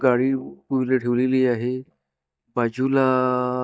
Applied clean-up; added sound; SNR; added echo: neural mask model DeepFilterNet 3.